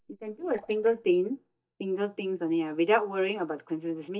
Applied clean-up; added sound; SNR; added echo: neural mask model DeepFilterNet 3.